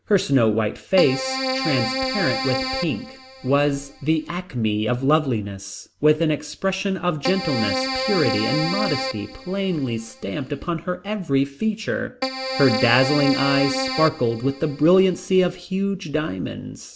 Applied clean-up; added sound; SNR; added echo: none; Keyboard (musical); 5 dB; none.